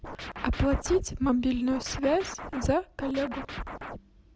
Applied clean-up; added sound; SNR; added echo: none; Scratching (performance technique); 11 dB; none.